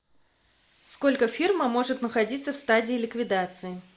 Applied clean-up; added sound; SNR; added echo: neural mask model Resemble Enhance denoiser.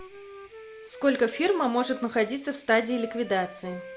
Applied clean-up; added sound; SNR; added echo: none; Wind instrument, woodwind instrument; 17 dB; none.